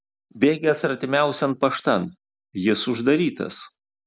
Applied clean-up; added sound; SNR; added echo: none; none; none; none.